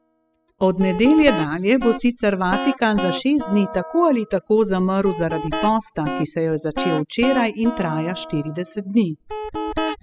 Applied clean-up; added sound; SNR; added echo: classical method spectral subtraction.